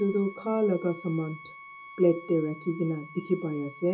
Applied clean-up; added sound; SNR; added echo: none; Bowed string instrument; 18 dB; reverberation time 0.2 s.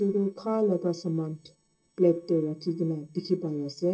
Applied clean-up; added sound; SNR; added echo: neural separator model SepFormer DNS4.